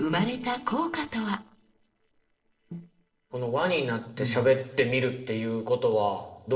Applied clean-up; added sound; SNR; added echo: neural separator model SepFormer DNS4.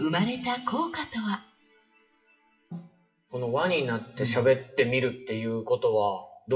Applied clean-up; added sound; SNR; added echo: classical method WPE with log-MMSE.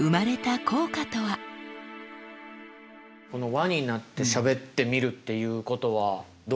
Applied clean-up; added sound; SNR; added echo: none; none; none; none.